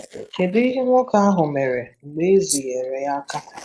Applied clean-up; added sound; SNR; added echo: neural mask model Resemble Enhance denoiser.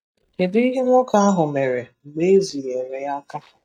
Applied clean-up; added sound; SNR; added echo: neural mask model DeepFilterNet 3.